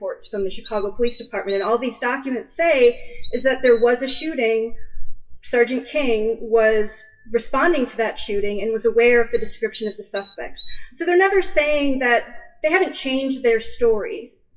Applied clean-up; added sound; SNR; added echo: classical method WPE with log-MMSE.